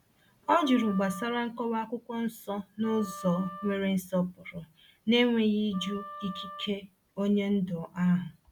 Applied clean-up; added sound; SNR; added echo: none; Wind instrument, woodwind instrument; 16 dB; none.